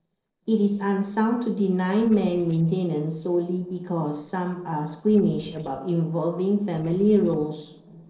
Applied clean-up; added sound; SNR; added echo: neural separator model SepFormer DNS4.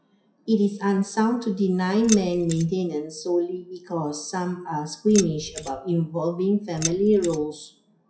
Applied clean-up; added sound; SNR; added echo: classical method WPE with log-MMSE.